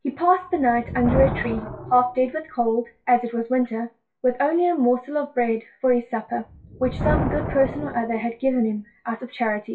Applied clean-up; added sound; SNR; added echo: classical method WPE with log-MMSE.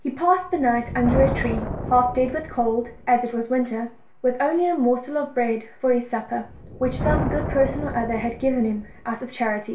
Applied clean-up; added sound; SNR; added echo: none; Thunder; 8 dB; reverberation time 0.3 s.